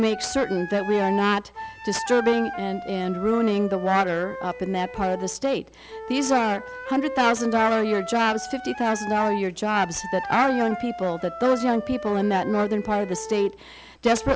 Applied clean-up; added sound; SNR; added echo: none; Wind instrument, woodwind instrument; 11 dB; none.